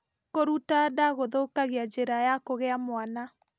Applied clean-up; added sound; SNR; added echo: none; none; none; none.